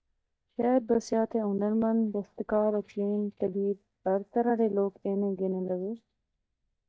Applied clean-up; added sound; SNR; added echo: neural mask model DeepFilterNet 3.